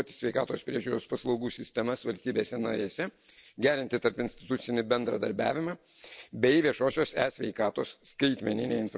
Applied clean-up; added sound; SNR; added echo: none; none; none; none.